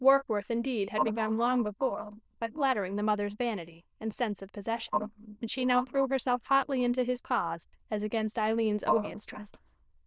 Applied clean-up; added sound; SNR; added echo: neural diffusion model UNIVERSE++.